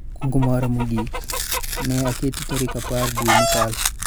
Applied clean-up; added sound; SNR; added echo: none; Chicken, rooster + Tearing; -1 dB; none.